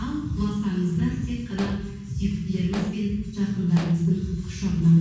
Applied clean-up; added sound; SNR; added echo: none; Explosion; 18 dB; reverberation time 1.2 s.